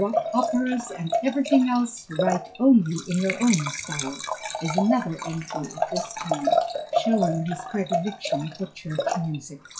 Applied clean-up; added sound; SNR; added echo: classical method log-MMSE.